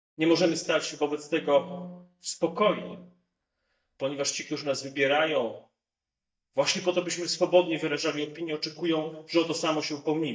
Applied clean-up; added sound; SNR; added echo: neural mask model DeepFilterNet 3.